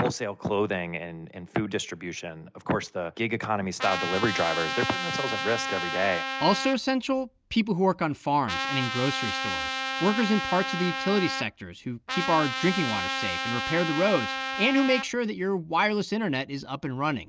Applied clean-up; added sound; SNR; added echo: none; Trumpet; 3 dB; none.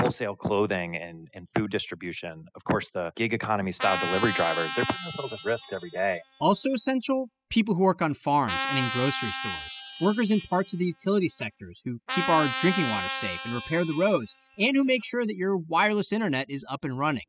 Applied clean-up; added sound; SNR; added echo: classical method spectral subtraction.